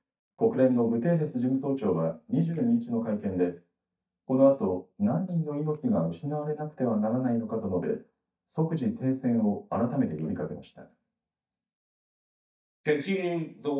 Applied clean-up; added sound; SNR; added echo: neural mask model DeepFilterNet 3.